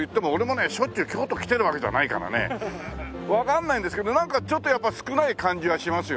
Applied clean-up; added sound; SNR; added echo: none; none; none; none.